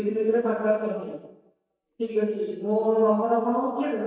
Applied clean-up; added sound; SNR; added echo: neural mask model DeepFilterNet 3.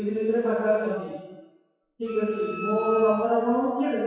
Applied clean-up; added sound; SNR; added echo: classical method WPE with log-MMSE.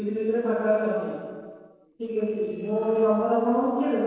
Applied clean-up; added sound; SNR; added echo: neural separator model SepFormer DNS4.